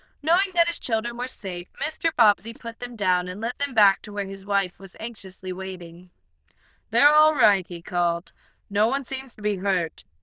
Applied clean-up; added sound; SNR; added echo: neural diffusion model UNIVERSE++.